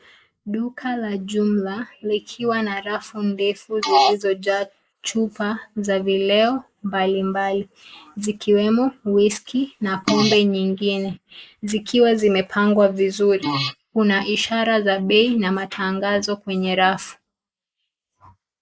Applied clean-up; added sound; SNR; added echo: neural mask model Resemble Enhance denoiser.